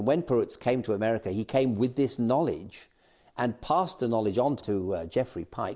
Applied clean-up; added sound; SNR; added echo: none; none; none; none.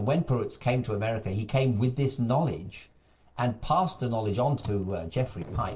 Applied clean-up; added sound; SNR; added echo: neural separator model SepFormer DNS4.